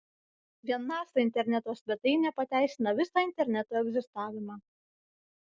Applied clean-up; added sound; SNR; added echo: none; none; none; none.